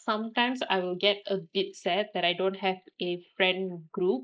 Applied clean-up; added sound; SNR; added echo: neural mask model Resemble Enhance denoiser.